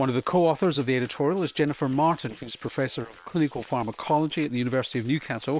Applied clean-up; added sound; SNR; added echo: neural separator model SepFormer WHAM!.